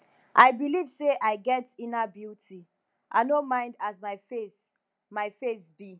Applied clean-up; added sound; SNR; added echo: none; none; none; none.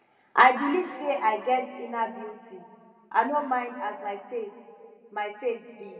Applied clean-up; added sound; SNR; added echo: none; none; none; reverberation time 2.1 s.